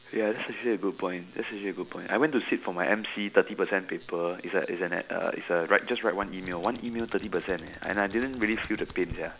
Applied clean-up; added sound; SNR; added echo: none; Computer keyboard; 17 dB; none.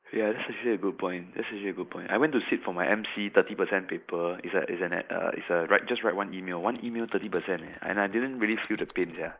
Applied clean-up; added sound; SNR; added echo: neural mask model Resemble Enhance denoiser.